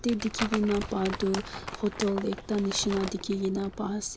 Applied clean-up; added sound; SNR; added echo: none; Crumpling, crinkling; 9 dB; none.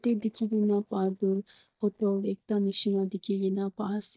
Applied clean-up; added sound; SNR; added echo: neural mask model DeepFilterNet 3.